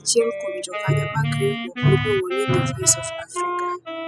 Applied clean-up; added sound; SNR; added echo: classical method spectral subtraction.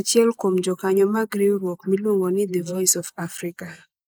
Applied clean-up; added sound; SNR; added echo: neural mask model Resemble Enhance denoiser.